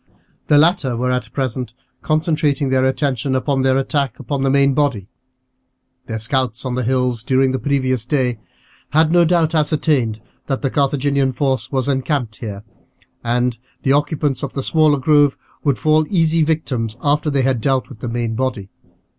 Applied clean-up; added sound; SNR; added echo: none; none; none; none.